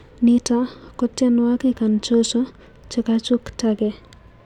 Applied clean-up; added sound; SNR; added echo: none; none; none; none.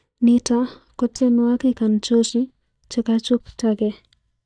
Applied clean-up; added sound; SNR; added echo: neural mask model DeepFilterNet 3.